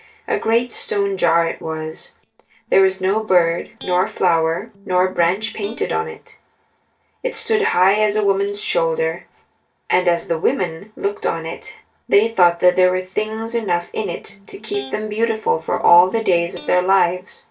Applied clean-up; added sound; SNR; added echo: neural separator model SepFormer DNS4.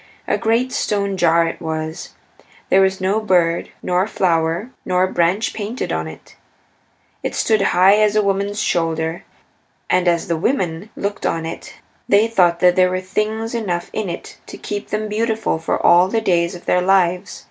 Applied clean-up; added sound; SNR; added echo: none; none; none; none.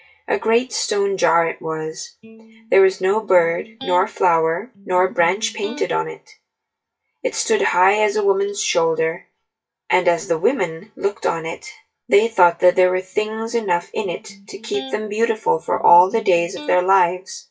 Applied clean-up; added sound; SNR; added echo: classical method WPE with log-MMSE.